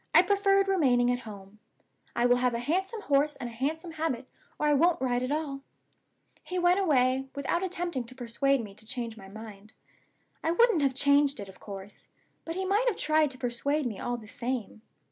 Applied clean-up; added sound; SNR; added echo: none; none; none; none.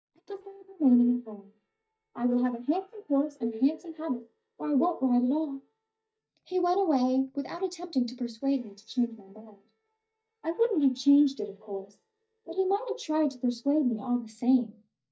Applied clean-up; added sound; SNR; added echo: neural mask model DeepFilterNet 3.